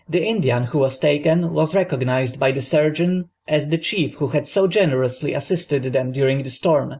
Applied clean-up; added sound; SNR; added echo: none; none; none; none.